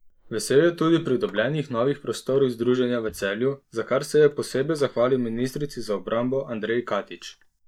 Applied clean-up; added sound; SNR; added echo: neural mask model DeepFilterNet 3.